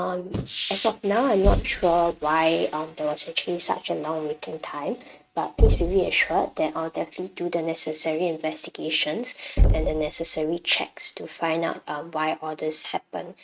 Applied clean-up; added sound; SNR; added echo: neural mask model RNNoise.